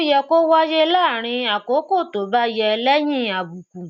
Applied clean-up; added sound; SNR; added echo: none; none; none; none.